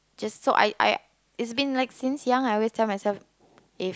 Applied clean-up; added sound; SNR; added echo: none; none; none; none.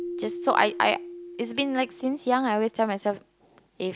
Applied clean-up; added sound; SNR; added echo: none; Keyboard (musical); 13 dB; none.